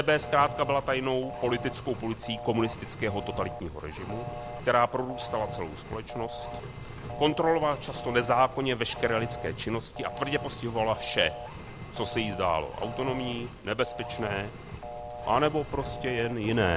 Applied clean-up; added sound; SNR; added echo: none; Engine + Telephone; 9 dB; none.